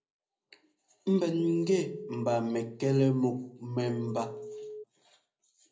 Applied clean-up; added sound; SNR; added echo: none; Telephone; 11 dB; reverberation time 0.5 s.